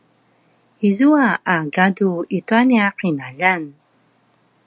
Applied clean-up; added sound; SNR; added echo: none; none; none; none.